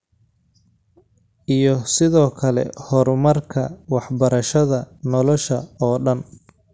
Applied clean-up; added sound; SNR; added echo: none; none; none; none.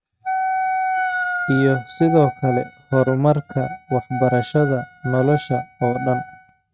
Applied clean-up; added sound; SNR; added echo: neural mask model RNNoise.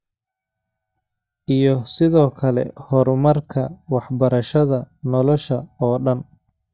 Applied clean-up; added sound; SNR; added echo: neural mask model DeepFilterNet 3.